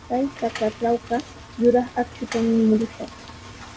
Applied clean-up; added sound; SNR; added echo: none; Door + Engine; 16 dB; none.